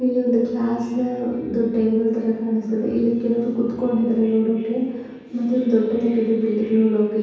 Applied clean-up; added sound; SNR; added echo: none; none; none; reverberation time 1.1 s.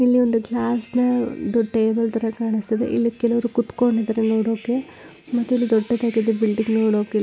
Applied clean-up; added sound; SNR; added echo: none; none; none; none.